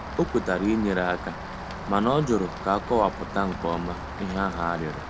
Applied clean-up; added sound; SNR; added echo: none; Rain; 9 dB; none.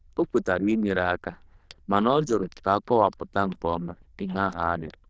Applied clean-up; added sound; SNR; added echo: neural diffusion model UNIVERSE++.